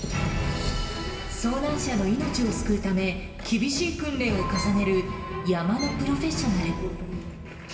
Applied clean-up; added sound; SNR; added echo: none; Bowed string instrument; 17 dB; reverberation time 1.3 s.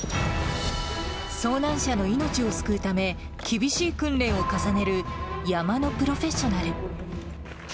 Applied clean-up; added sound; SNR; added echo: none; none; none; none.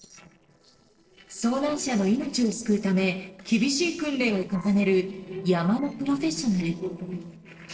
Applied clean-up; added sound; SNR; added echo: neural separator model SepFormer DNS4.